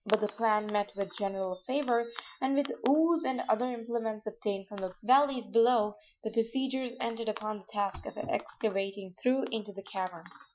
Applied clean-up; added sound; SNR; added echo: classical method Wiener filter.